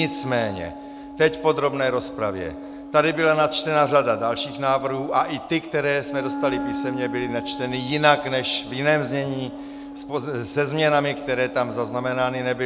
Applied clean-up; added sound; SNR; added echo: none; Wind instrument, woodwind instrument; 11 dB; none.